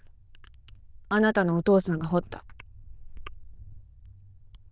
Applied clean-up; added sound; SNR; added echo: neural diffusion model UNIVERSE++.